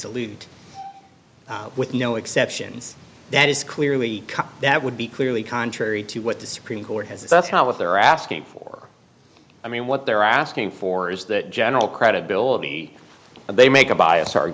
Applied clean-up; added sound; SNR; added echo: none; none; none; none.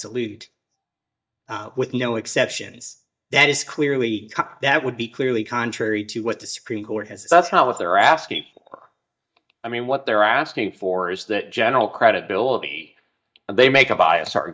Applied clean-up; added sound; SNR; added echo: neural mask model DeepFilterNet 3.